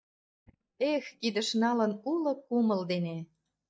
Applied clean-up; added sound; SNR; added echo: neural mask model DeepFilterNet 3.